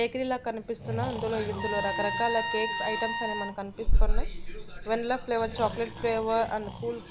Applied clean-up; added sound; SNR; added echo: none; Breathing + Trumpet; -2 dB; none.